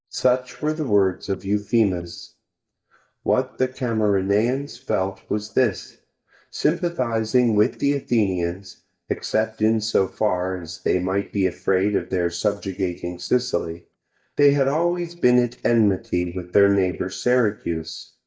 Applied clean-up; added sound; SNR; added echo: neural mask model DeepFilterNet 3.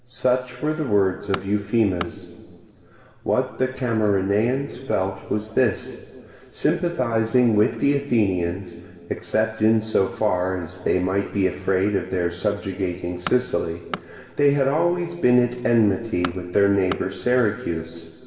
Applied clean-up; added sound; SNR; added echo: none; Tools; 15 dB; reverberation time 2.2 s.